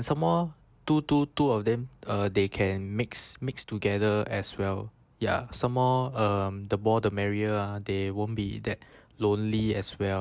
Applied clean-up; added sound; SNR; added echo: none; none; none; none.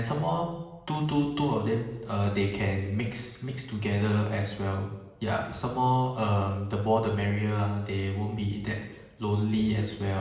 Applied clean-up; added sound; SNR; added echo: none; none; none; reverberation time 1.0 s.